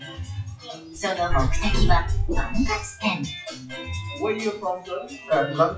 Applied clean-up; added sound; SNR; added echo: classical method WPE with log-MMSE.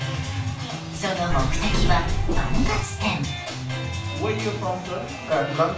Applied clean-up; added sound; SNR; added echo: none; Bird; -4 dB; reverberation time 0.3 s.